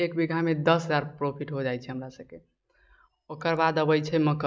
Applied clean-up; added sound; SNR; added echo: none; none; none; none.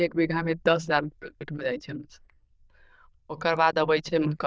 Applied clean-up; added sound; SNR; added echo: neural diffusion model UNIVERSE++.